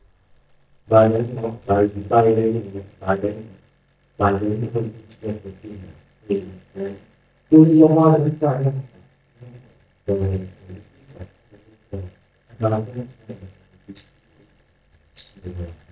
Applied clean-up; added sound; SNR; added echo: neural mask model DeepFilterNet 3.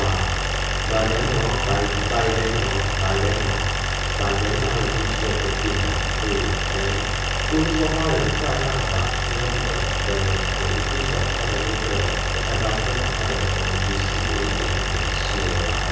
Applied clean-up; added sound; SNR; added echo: none; Idling; -3 dB; reverberation time 1.1 s.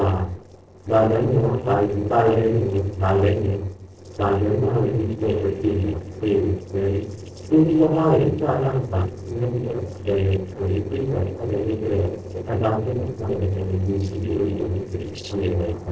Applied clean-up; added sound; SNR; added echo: neural separator model SepFormer DNS4.